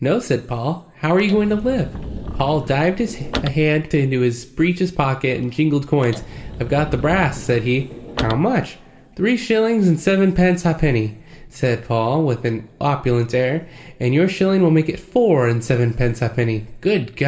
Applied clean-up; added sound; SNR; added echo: none; Sliding door / Slam / Wood; 11 dB; reverberation time 1.9 s.